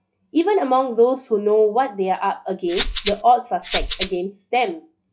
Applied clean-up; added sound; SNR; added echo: classical method log-MMSE.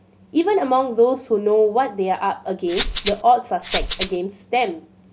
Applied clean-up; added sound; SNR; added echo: none; Rattle (instrument); 5 dB; none.